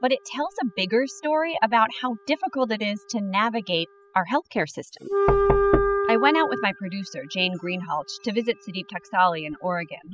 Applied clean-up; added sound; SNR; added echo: classical method spectral subtraction.